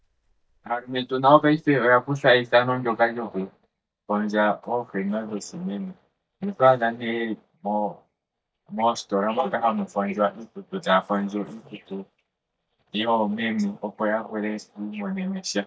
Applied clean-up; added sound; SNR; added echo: neural mask model DeepFilterNet 3.